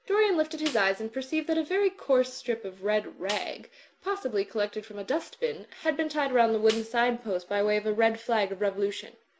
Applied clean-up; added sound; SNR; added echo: none; Snare drum; 16 dB; none.